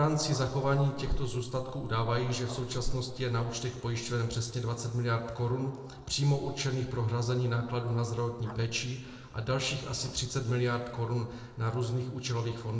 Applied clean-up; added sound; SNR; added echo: none; Growling; 12 dB; reverberation time 1.1 s.